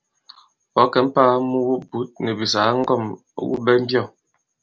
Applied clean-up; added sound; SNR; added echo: none; none; none; none.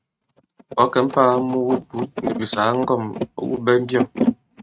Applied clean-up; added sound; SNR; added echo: neural mask model RNNoise.